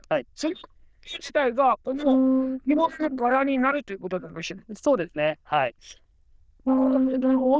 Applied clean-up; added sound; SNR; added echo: neural diffusion model UNIVERSE++.